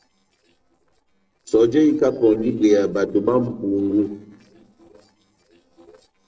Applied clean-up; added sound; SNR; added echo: neural separator model SepFormer DNS4.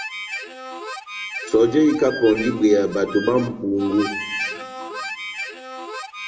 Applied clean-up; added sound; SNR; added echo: none; Harmonica; 10 dB; reverberation time 1.1 s.